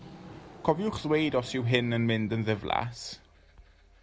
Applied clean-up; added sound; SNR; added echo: none; Wild animals; 20 dB; none.